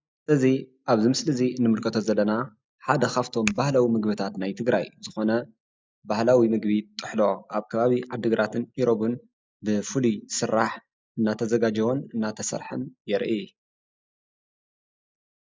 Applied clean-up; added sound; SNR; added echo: neural mask model DeepFilterNet 3.